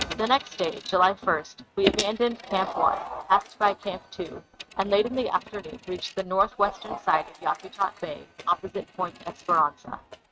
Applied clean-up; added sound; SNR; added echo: neural mask model RNNoise.